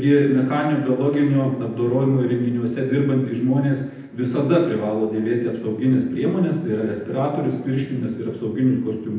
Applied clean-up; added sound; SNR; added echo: none; none; none; reverberation time 0.9 s.